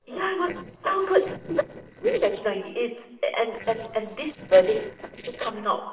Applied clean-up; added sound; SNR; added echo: neural separator model SepFormer DNS4.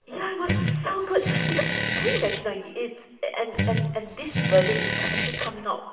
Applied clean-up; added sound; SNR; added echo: none; Fart; -2 dB; reverberation time 1.1 s.